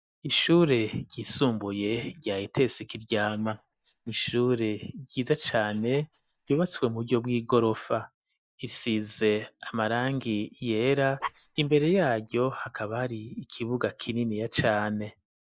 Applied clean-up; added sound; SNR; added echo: neural mask model DeepFilterNet 3.